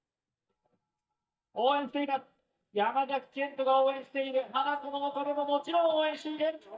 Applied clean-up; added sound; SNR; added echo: neural mask model DeepFilterNet 3.